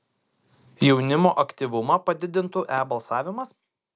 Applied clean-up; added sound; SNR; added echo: none; none; none; none.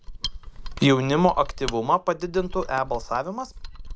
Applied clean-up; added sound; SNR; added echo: none; Mechanisms; 11 dB; none.